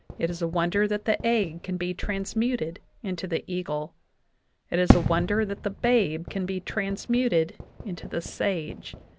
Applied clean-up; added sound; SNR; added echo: none; Fireworks; 5 dB; none.